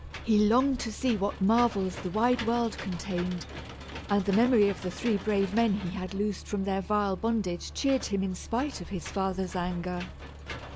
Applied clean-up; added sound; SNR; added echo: none; Engine / Mechanisms; 13 dB; none.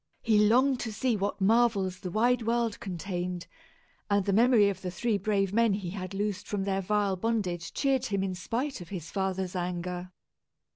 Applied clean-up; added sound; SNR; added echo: none; none; none; none.